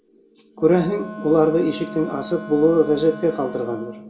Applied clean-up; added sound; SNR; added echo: none; Wind instrument, woodwind instrument; 14 dB; reverberation time 1.1 s.